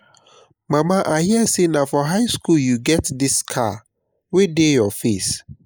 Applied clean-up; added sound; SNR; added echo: neural mask model Resemble Enhance denoiser.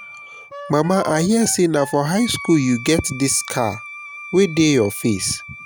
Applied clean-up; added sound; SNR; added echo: none; Wind instrument, woodwind instrument; 16 dB; none.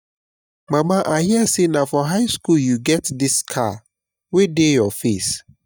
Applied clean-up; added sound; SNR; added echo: neural mask model DeepFilterNet 3.